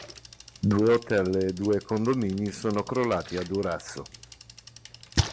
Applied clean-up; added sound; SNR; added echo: none; Bicycle + Splash, splatter; 10 dB; none.